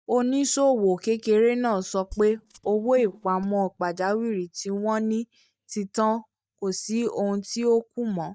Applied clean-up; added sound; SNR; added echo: neural mask model DeepFilterNet 3.